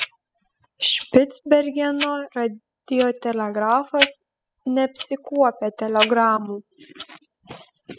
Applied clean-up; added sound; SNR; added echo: classical method spectral subtraction.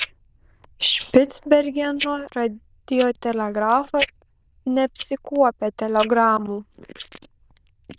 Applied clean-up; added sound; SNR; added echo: neural diffusion model UNIVERSE++.